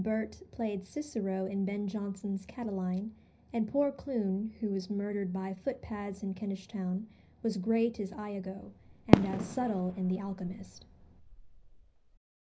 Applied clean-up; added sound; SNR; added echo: none; Fireworks; -2 dB; reverberation time 0.5 s.